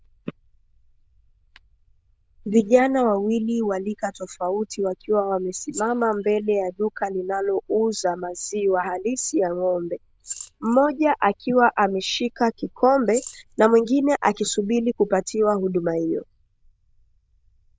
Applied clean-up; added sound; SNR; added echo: neural diffusion model UNIVERSE++.